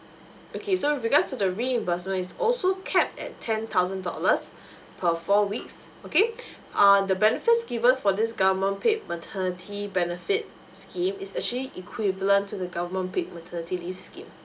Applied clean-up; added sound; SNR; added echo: none; none; none; none.